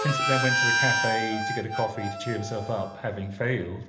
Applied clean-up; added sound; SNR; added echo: none; Harmonica; -1 dB; reverberation time 0.8 s.